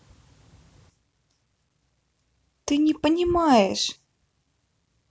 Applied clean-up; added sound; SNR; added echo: none; none; none; none.